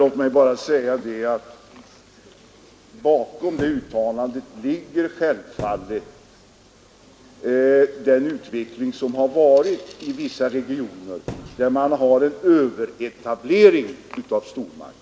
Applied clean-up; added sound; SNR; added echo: none; Thump, thud; 18 dB; none.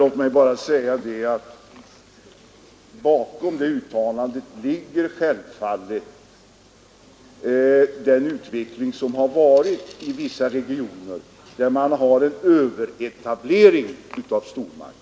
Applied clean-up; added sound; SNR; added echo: none; none; none; none.